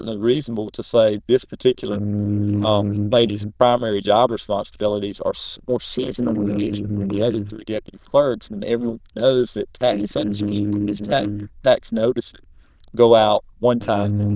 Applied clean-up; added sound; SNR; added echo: neural diffusion model UNIVERSE++.